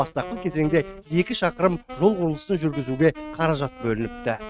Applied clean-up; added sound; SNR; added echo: neural mask model RNNoise.